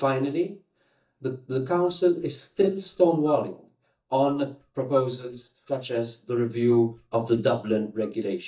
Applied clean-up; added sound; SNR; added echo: neural mask model DeepFilterNet 3.